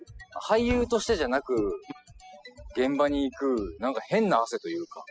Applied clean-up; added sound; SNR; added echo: classical method spectral subtraction.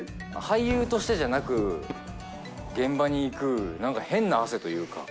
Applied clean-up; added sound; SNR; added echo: none; Whoosh, swoosh, swish / Fireworks; 15 dB; none.